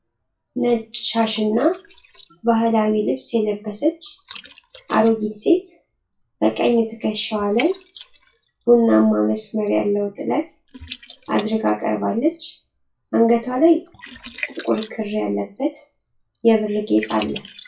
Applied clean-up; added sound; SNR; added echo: classical method WPE with log-MMSE.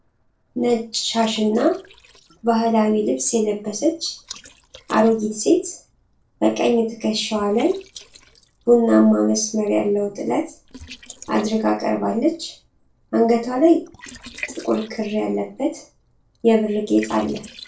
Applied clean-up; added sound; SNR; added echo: neural separator model SepFormer DNS4.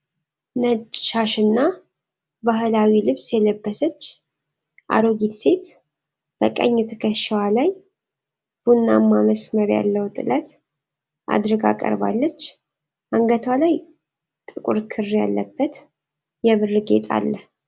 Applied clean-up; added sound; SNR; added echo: none; none; none; none.